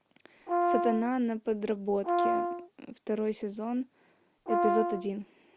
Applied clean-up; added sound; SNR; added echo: none; Brass instrument; -2 dB; none.